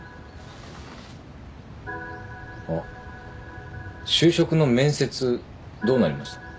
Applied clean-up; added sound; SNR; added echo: none; Organ; 17 dB; none.